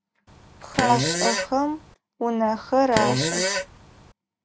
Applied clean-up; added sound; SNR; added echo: none; Fart; 1 dB; none.